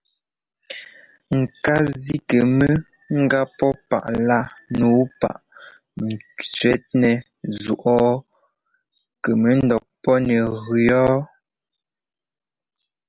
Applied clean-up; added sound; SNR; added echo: none; none; none; none.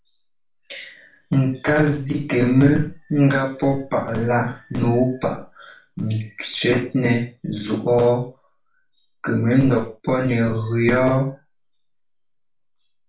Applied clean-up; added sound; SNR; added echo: none; none; none; reverberation time 0.3 s.